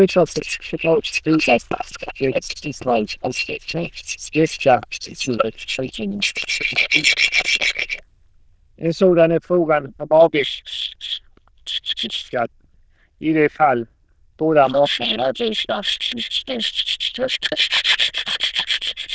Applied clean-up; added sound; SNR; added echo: neural diffusion model UNIVERSE++.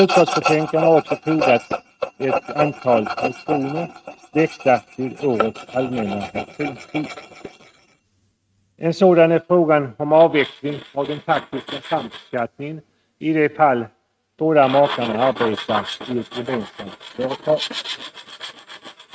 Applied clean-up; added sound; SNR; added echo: neural mask model RNNoise.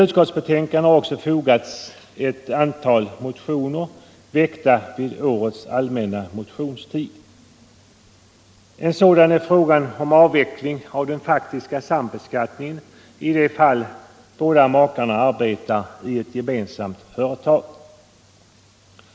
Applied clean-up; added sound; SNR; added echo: none; none; none; none.